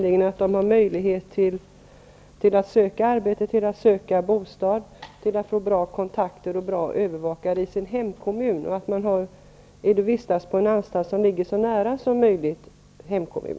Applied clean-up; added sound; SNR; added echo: none; none; none; none.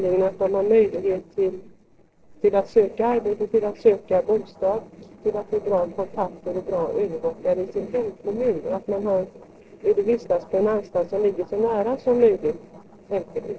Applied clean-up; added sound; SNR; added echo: neural separator model SepFormer DNS4.